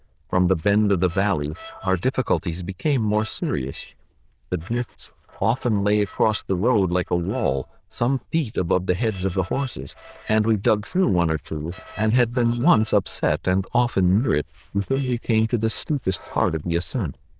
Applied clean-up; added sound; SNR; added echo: neural diffusion model UNIVERSE++.